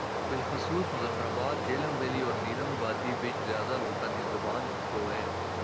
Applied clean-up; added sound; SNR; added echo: none; Stream; -3 dB; none.